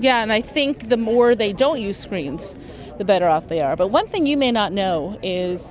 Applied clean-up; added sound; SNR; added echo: none; none; none; none.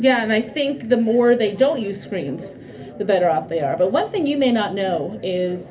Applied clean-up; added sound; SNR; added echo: none; none; none; reverberation time 0.3 s.